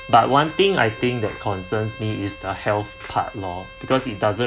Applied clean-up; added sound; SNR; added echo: none; Bowed string instrument; 18 dB; none.